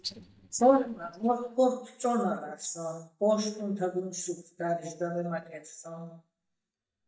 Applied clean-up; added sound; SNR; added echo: neural mask model DeepFilterNet 3.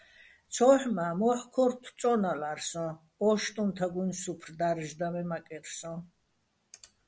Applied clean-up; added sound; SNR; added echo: none; none; none; none.